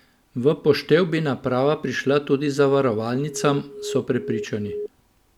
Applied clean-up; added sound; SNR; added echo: none; Alarm; 10 dB; none.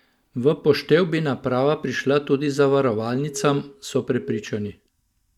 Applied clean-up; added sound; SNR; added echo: neural mask model DeepFilterNet 3.